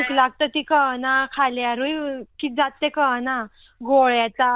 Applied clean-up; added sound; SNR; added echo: neural diffusion model UNIVERSE++.